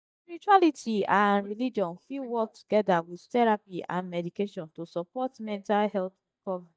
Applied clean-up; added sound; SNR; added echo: neural mask model DeepFilterNet 3.